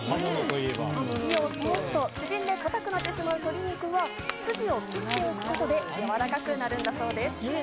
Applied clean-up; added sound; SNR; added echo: none; Wood; 13 dB; none.